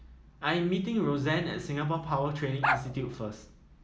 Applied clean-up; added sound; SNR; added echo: none; Bark; 2 dB; none.